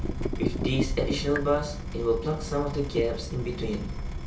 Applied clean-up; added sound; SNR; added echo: none; Drip / Water tap, faucet; 2 dB; reverberation time 0.2 s.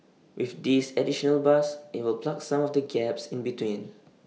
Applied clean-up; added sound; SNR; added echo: none; none; none; none.